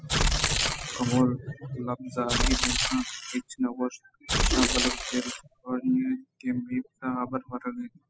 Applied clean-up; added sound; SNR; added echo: classical method spectral subtraction.